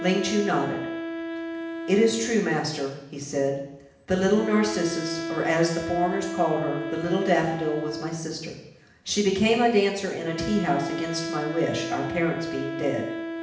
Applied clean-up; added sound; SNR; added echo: none; Wind instrument, woodwind instrument; 7 dB; reverberation time 0.8 s.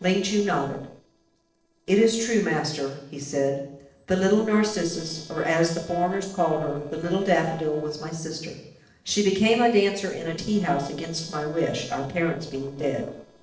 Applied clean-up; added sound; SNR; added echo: neural separator model SepFormer DNS4.